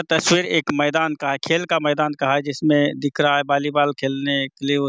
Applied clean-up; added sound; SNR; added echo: none; none; none; none.